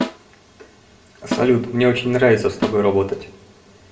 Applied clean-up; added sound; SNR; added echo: none; Snare drum; 11 dB; reverberation time 0.5 s.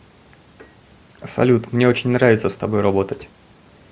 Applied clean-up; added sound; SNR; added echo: none; none; none; none.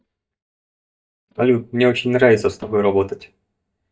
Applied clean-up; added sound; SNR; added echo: neural mask model DeepFilterNet 3.